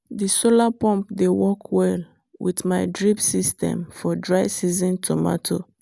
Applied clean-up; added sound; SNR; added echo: none; none; none; none.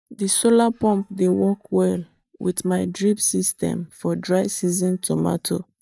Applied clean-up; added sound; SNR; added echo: neural mask model DeepFilterNet 3.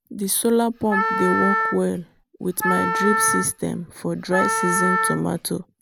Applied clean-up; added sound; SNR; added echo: none; Wind instrument, woodwind instrument; 0 dB; none.